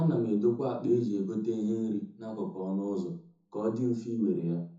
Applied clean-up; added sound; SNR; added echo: none; none; none; reverberation time 0.5 s.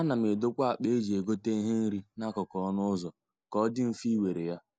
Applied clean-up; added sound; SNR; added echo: none; none; none; none.